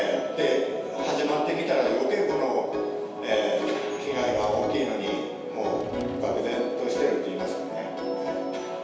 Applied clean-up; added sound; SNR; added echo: none; Drawer open or close; 18 dB; reverberation time 1.2 s.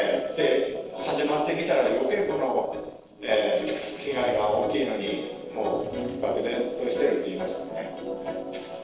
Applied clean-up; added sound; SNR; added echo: neural separator model SepFormer DNS4.